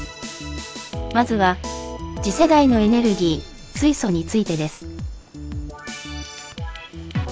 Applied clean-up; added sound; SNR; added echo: none; none; none; none.